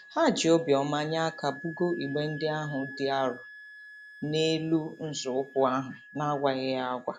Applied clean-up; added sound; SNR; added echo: none; Wind instrument, woodwind instrument; 18 dB; none.